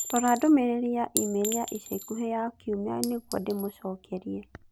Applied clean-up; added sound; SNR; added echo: none; Chink, clink; 11 dB; none.